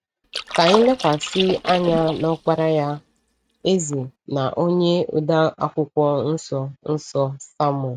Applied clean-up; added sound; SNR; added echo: neural mask model RNNoise.